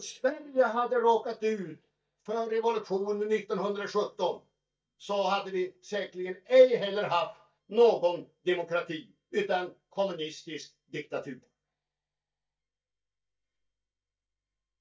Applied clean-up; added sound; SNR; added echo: neural mask model DeepFilterNet 3.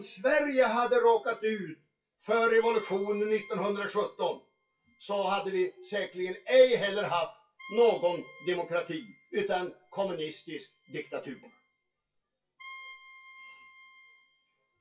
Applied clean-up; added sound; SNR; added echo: classical method WPE with log-MMSE.